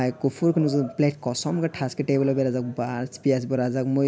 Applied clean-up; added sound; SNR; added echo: none; none; none; none.